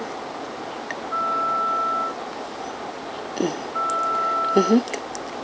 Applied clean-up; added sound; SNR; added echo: none; Wind instrument, woodwind instrument; -1 dB; none.